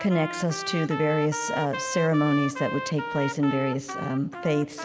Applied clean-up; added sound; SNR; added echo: none; Trumpet; 8 dB; none.